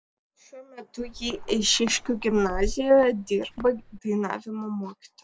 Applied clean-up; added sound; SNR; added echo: none; Walk, footsteps; 10 dB; none.